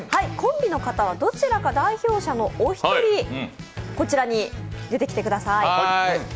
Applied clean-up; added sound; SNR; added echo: none; none; none; none.